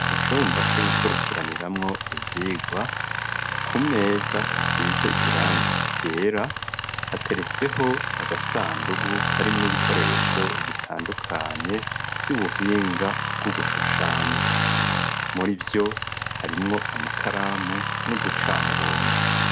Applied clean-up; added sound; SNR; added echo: none; Tools; -4 dB; none.